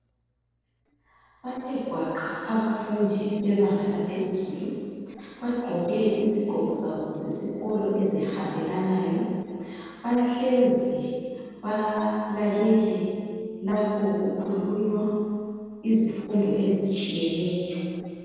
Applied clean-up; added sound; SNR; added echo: neural separator model SepFormer DNS4.